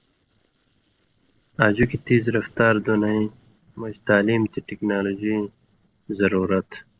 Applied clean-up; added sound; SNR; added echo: neural separator model SepFormer DNS4.